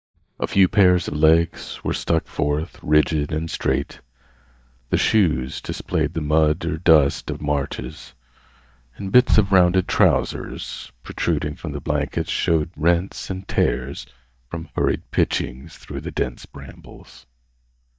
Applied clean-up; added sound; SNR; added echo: neural mask model DeepFilterNet 3.